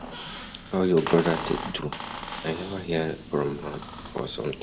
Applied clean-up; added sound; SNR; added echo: none; Squeak; 9 dB; none.